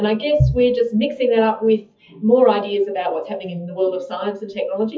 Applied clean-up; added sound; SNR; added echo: classical method WPE with log-MMSE.